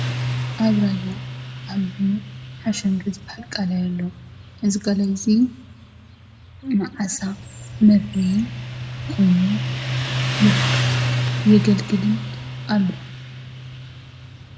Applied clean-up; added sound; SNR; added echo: none; Motorcycle; 5 dB; reverberation time 0.8 s.